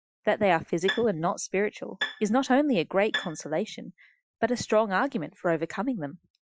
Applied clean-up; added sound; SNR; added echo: classical method Wiener filter.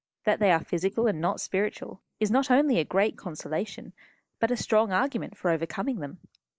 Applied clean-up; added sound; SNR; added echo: neural mask model Resemble Enhance denoiser.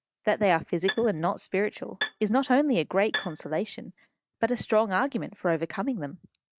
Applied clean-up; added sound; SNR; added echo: neural mask model RNNoise.